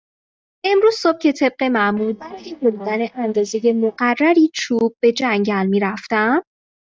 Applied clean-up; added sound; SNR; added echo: neural mask model DeepFilterNet 3.